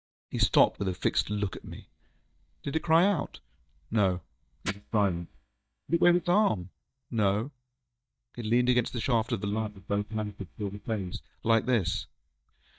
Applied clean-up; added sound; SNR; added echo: neural mask model DeepFilterNet 3.